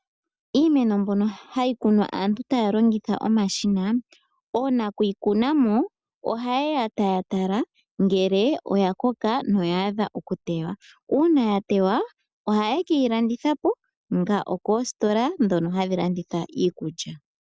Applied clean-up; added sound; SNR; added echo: none; none; none; none.